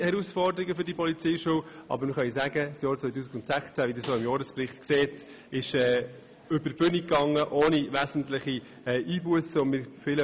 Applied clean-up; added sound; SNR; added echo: none; Snare drum; 17 dB; none.